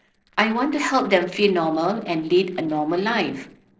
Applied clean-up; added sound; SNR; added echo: neural separator model SepFormer DNS4.